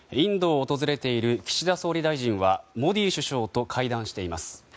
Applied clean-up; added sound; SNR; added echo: none; none; none; none.